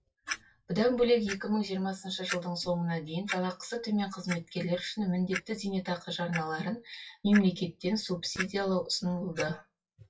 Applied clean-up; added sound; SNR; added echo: classical method WPE with log-MMSE.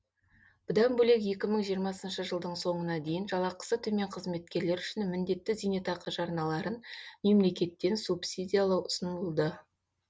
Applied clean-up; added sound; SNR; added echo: none; none; none; none.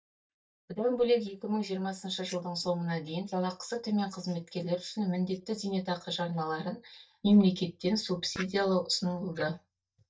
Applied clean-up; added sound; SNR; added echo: neural mask model DeepFilterNet 3.